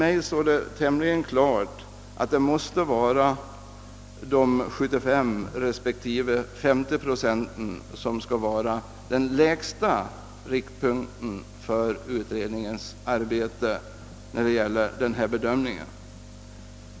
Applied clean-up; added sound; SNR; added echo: none; none; none; none.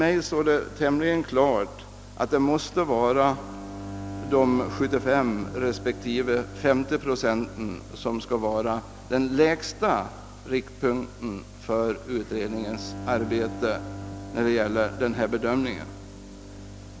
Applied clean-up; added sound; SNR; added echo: none; Bowed string instrument; 15 dB; none.